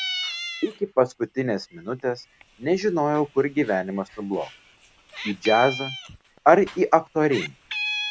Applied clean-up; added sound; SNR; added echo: none; Meow; 11 dB; none.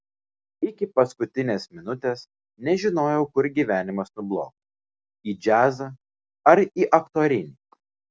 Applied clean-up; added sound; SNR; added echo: none; none; none; none.